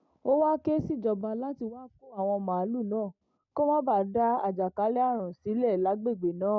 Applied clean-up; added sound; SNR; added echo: none; none; none; none.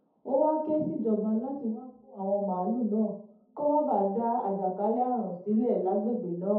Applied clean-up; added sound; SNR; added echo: none; none; none; reverberation time 0.6 s.